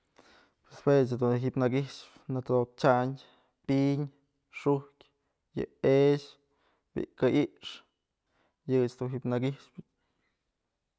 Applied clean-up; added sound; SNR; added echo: none; none; none; none.